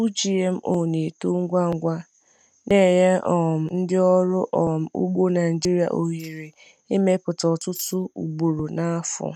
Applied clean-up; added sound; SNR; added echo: neural mask model RNNoise.